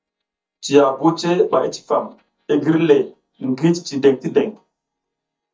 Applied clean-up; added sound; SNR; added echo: neural mask model DeepFilterNet 3.